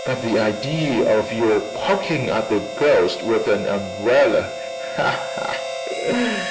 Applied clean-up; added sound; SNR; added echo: none; Harmonica; 9 dB; reverberation time 2.8 s.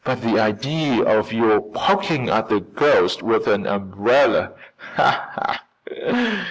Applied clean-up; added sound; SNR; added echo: none; none; none; none.